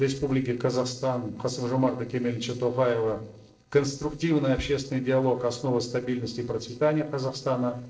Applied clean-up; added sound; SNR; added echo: neural separator model SepFormer DNS4.